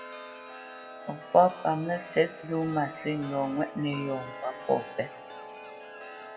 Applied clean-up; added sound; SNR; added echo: none; Chime; 13 dB; reverberation time 1.1 s.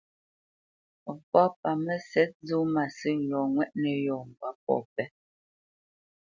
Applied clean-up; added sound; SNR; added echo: none; none; none; none.